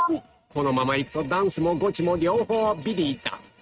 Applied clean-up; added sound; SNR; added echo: neural mask model RNNoise.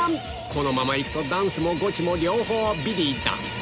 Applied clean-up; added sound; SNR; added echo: none; none; none; none.